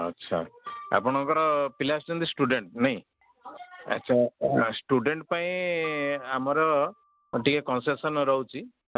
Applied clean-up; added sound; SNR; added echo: none; Glockenspiel; 15 dB; none.